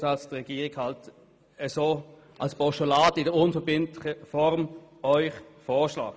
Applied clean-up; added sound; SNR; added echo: none; none; none; none.